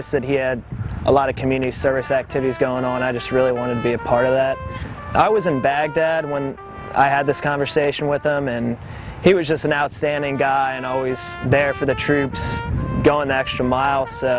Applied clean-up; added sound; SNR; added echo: none; Trumpet; 16 dB; none.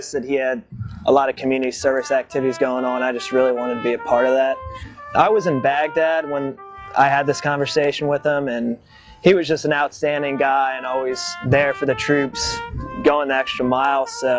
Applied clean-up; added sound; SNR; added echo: classical method log-MMSE.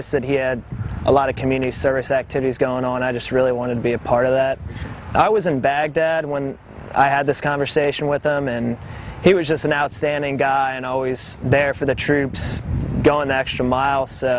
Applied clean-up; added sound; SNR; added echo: none; none; none; none.